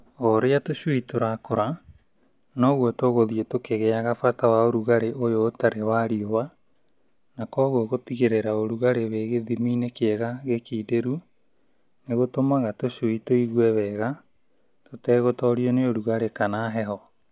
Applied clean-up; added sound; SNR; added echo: none; none; none; none.